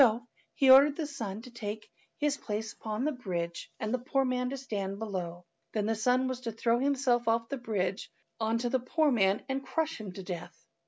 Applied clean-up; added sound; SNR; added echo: none; none; none; none.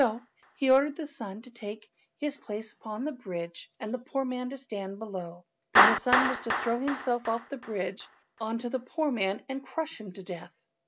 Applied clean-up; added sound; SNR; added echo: none; Clapping; 2 dB; none.